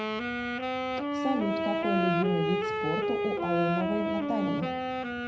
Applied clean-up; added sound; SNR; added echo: none; Wind instrument, woodwind instrument; -2 dB; reverberation time 0.7 s.